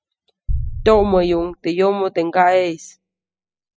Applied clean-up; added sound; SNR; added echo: classical method spectral subtraction.